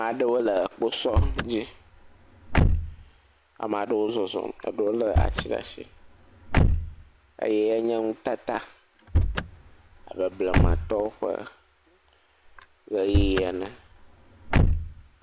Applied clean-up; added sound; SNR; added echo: none; Slam / Car; -2 dB; none.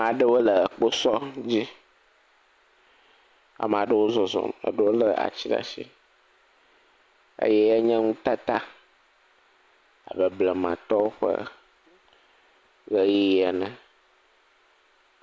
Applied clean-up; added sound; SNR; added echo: none; none; none; none.